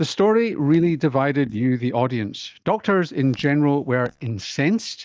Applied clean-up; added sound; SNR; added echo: neural mask model DeepFilterNet 3.